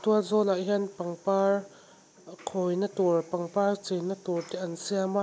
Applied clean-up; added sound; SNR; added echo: none; none; none; none.